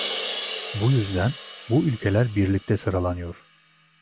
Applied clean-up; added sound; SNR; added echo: none; Crash cymbal; 11 dB; none.